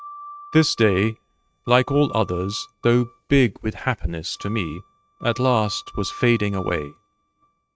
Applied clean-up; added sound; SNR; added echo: neural mask model RNNoise.